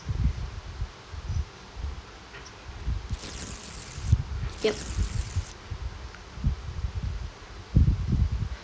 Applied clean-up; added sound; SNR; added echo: none; Tearing; 13 dB; none.